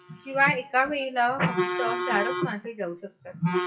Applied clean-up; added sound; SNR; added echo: classical method WPE with log-MMSE.